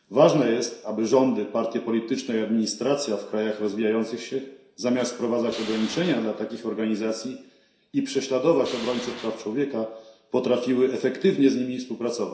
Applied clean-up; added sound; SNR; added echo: none; Tools; 16 dB; reverberation time 0.7 s.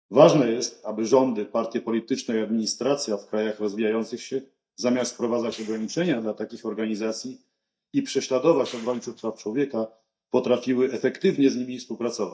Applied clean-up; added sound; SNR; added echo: neural mask model DeepFilterNet 3.